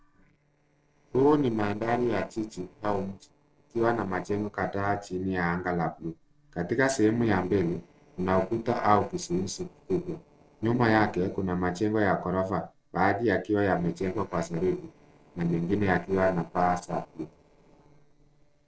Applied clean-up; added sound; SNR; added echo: neural separator model SepFormer DNS4.